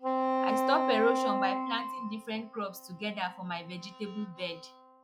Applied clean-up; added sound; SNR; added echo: classical method log-MMSE.